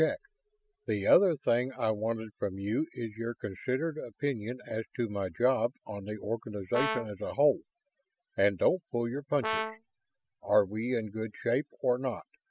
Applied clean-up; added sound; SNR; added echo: none; Brass instrument; 6 dB; none.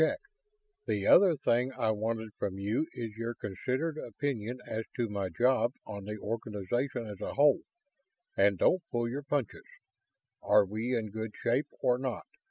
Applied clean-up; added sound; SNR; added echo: none; none; none; none.